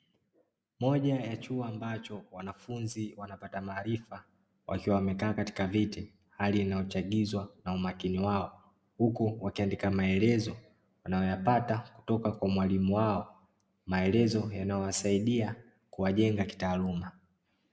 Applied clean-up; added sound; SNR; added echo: none; none; none; none.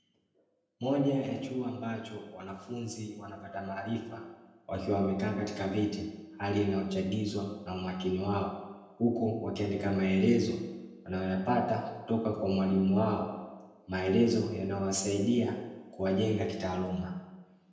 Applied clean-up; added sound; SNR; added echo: none; none; none; reverberation time 0.9 s.